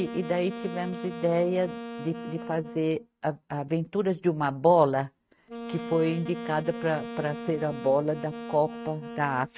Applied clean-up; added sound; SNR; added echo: neural mask model RNNoise.